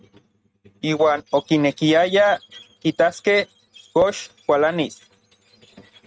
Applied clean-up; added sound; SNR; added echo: neural mask model RNNoise.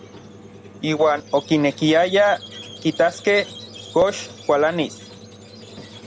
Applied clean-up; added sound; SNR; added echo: none; Squeak; 18 dB; none.